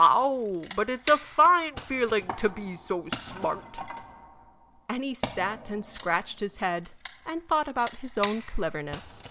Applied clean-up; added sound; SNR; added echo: none; Wood; 12 dB; none.